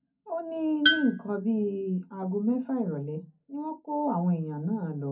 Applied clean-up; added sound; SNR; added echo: none; Tools; -2 dB; reverberation time 0.3 s.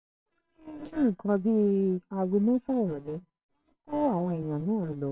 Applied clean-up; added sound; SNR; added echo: neural separator model SepFormer WHAMR!.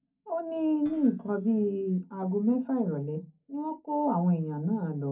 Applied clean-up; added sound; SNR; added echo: neural separator model SepFormer DNS4.